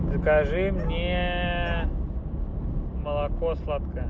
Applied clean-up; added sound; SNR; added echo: none; Bark; 19 dB; none.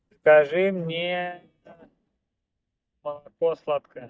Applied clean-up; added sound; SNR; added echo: neural mask model DeepFilterNet 3.